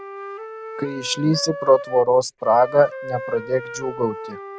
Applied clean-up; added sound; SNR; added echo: none; Wind instrument, woodwind instrument; 12 dB; none.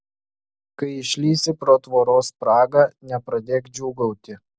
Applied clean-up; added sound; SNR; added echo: none; none; none; none.